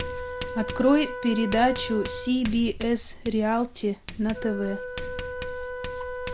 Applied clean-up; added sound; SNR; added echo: none; Wind instrument, woodwind instrument + Writing; 7 dB; none.